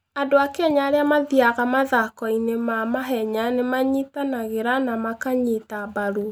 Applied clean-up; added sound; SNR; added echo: none; none; none; none.